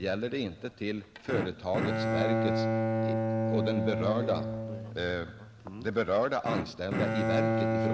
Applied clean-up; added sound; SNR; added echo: none; Bowed string instrument; -2 dB; none.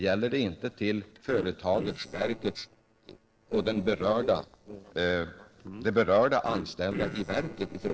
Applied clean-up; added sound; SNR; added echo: neural separator model SepFormer DNS4.